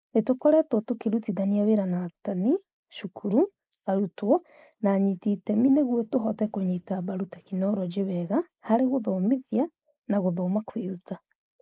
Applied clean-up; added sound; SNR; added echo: neural mask model Resemble Enhance denoiser.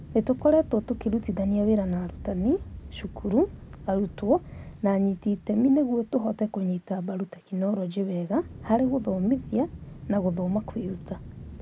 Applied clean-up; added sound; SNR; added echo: none; Aircraft; 16 dB; none.